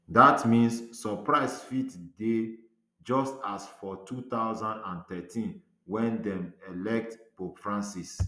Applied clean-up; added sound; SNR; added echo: none; none; none; none.